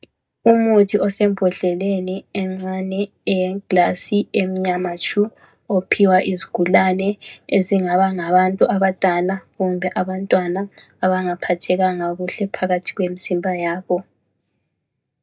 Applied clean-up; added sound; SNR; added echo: neural mask model DeepFilterNet 3.